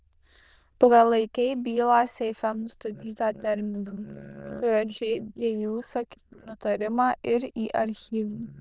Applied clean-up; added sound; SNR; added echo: neural diffusion model UNIVERSE++.